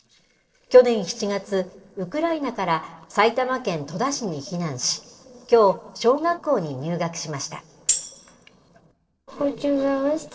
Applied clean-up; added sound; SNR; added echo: neural separator model SepFormer DNS4.